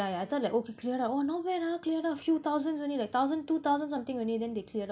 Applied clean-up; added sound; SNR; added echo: none; none; none; none.